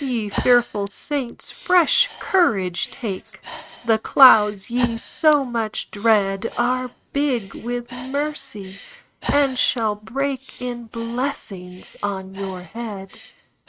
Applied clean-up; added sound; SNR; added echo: neural mask model RNNoise.